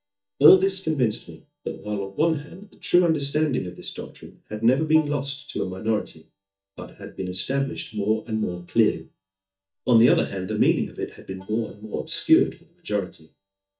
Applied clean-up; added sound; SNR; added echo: neural mask model DeepFilterNet 3.